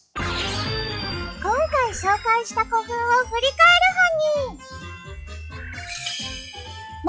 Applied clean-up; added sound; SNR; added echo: classical method log-MMSE.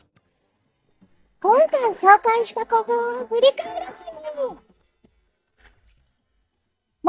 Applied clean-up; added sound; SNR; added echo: neural mask model DeepFilterNet 3.